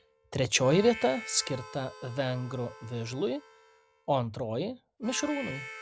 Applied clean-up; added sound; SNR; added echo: none; Harmonica; 15 dB; none.